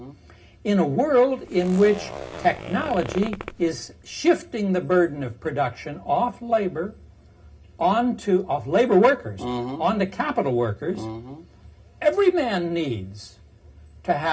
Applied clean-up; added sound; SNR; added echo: none; Zipper (clothing); 13 dB; reverberation time 0.4 s.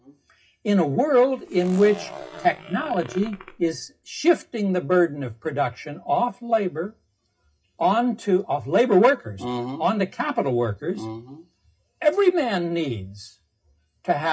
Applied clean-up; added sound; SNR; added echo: classical method WPE with log-MMSE.